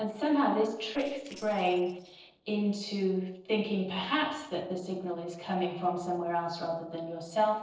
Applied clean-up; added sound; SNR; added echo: neural separator model SepFormer DNS4.